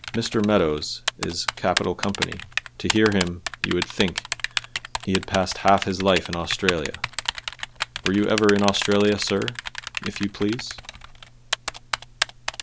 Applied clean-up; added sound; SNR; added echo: none; Typing; 6 dB; none.